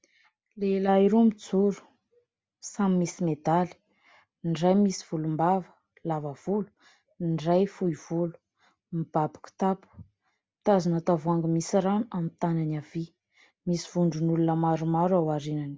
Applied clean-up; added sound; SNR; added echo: none; none; none; none.